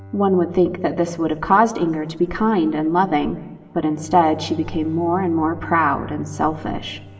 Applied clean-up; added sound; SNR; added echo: none; Bowed string instrument; 19 dB; reverberation time 2.0 s.